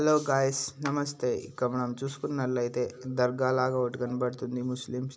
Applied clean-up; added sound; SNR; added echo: none; Clapping; 19 dB; none.